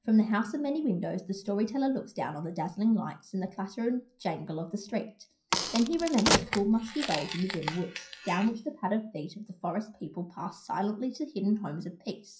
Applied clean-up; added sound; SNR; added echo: classical method WPE with log-MMSE.